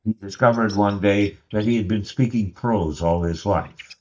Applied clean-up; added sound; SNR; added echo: neural mask model DeepFilterNet 3.